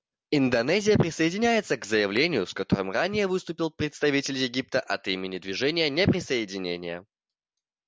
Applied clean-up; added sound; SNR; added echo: none; none; none; none.